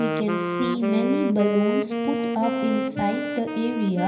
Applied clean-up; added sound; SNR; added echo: none; Wind instrument, woodwind instrument; 1 dB; reverberation time 0.9 s.